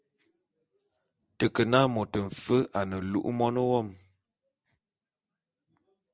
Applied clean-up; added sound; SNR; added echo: none; none; none; none.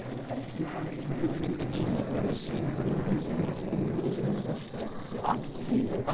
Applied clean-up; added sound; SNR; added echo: neural separator model SepFormer DNS4.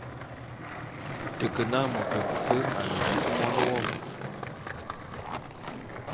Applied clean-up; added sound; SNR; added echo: none; Skateboard; -2 dB; none.